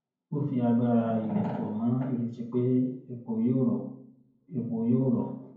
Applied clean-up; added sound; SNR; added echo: none; none; none; reverberation time 0.9 s.